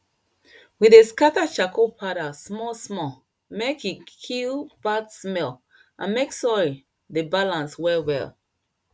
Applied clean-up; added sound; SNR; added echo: none; none; none; none.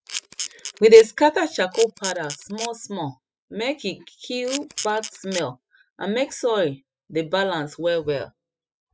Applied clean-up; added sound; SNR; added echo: classical method spectral subtraction.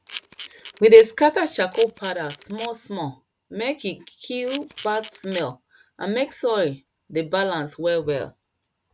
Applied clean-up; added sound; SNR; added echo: none; Camera; 11 dB; none.